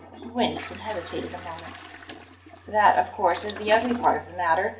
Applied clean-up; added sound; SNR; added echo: none; Toilet flush; 15 dB; reverberation time 0.5 s.